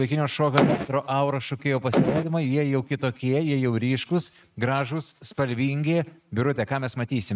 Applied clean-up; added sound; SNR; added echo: neural mask model RNNoise.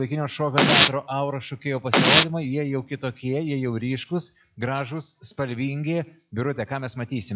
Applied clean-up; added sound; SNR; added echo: classical method log-MMSE.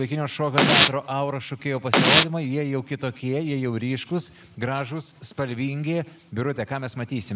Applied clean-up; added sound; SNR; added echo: none; Domestic sounds, home sounds; -5 dB; none.